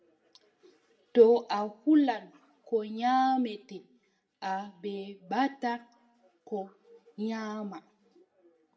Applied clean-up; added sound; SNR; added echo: none; none; none; reverberation time 0.4 s.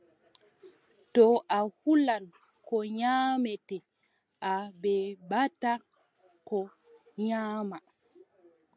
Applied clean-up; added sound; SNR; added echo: none; none; none; none.